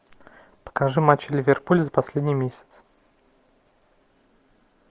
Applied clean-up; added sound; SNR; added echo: none; none; none; none.